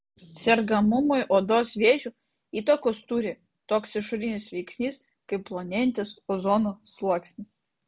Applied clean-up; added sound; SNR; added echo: none; none; none; none.